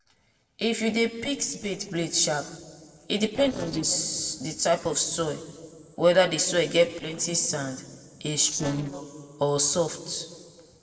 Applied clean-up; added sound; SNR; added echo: neural separator model SepFormer DNS4.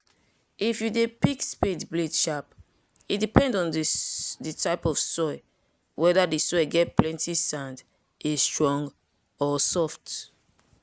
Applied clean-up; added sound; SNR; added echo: none; none; none; none.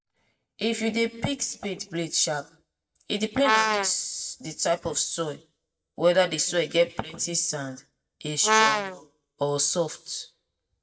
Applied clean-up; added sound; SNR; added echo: neural mask model DeepFilterNet 3.